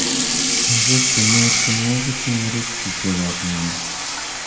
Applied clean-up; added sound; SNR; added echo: none; Sink (filling or washing) / Water tap, faucet; -4 dB; reverberation time 0.8 s.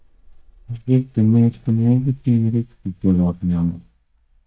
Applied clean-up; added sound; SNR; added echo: neural mask model DeepFilterNet 3.